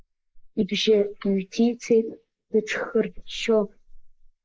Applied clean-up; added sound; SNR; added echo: neural mask model Resemble Enhance denoiser.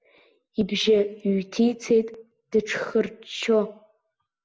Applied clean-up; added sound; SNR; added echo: none; none; none; none.